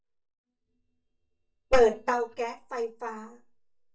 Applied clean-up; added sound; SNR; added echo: neural mask model DeepFilterNet 3.